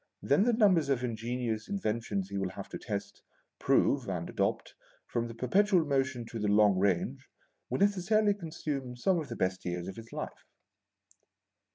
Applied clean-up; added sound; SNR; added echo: none; none; none; none.